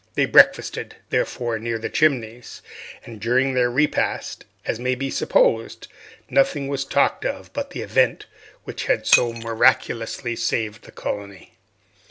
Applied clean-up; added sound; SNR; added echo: none; Shatter; 8 dB; none.